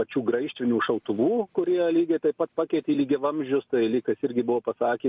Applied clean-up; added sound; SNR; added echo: none; none; none; none.